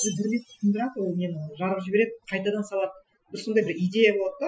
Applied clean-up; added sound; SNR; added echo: classical method Wiener filter.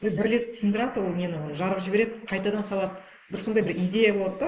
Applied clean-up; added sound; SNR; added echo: neural mask model Resemble Enhance denoiser.